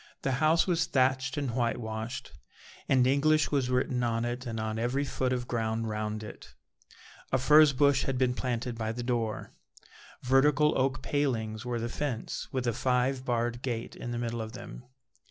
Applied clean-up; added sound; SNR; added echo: none; none; none; none.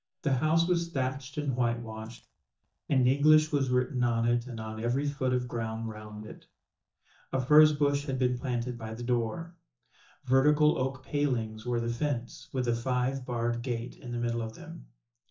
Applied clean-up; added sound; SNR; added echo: neural mask model DeepFilterNet 3.